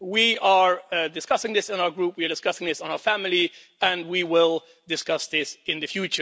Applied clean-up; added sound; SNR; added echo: none; none; none; none.